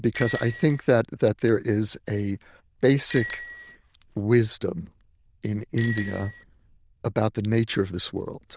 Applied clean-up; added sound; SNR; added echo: neural diffusion model UNIVERSE++.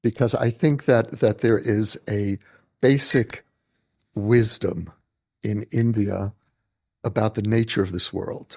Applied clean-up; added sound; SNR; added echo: neural mask model DeepFilterNet 3.